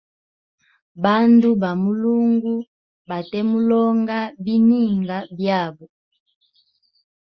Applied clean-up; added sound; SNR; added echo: none; none; none; none.